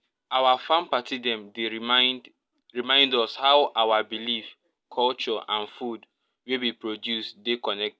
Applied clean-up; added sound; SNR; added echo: none; none; none; none.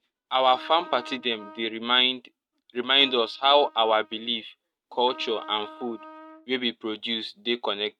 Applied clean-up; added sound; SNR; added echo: neural mask model RNNoise.